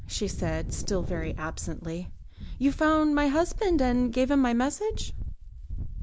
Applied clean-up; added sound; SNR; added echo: none; Wind; 7 dB; none.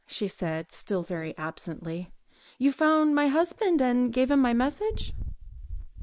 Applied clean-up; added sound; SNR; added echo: neural mask model Resemble Enhance denoiser.